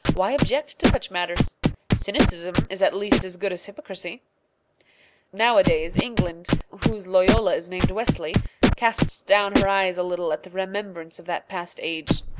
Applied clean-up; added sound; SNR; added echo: none; Scratching (performance technique); 0 dB; none.